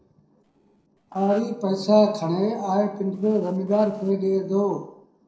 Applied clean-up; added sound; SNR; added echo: neural separator model SepFormer DNS4.